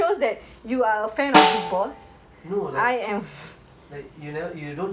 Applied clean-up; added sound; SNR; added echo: none; Snare drum; -3 dB; none.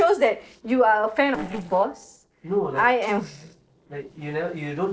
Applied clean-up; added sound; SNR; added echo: neural separator model SepFormer DNS4.